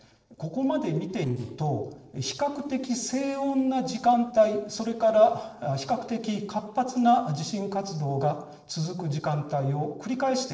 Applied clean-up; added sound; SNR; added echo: neural separator model SepFormer DNS4.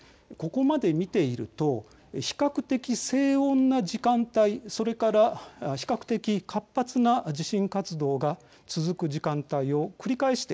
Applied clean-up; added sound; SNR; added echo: none; none; none; none.